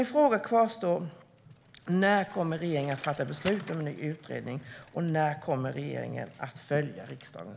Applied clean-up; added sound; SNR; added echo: none; Bicycle; 19 dB; none.